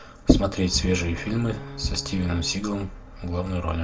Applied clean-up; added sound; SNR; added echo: none; Bowed string instrument; 17 dB; reverberation time 0.2 s.